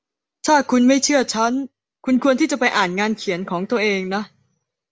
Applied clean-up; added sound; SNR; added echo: none; none; none; none.